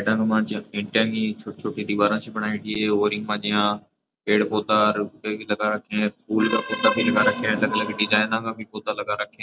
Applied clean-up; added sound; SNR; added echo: none; none; none; none.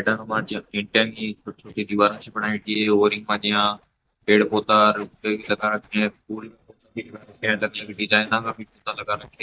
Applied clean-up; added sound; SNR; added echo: neural mask model DeepFilterNet 3.